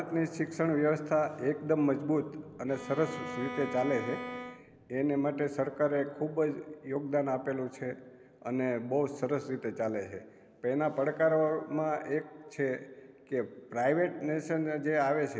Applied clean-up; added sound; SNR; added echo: none; Bowed string instrument; 10 dB; none.